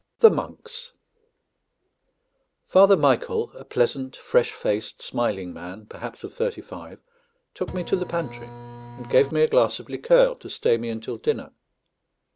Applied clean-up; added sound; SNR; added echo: none; Printer; 13 dB; none.